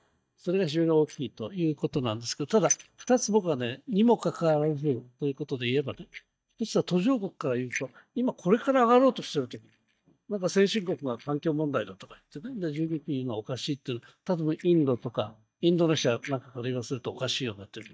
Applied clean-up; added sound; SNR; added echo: neural mask model DeepFilterNet 3.